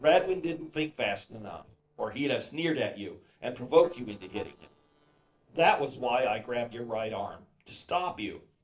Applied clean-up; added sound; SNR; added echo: neural separator model SepFormer DNS4.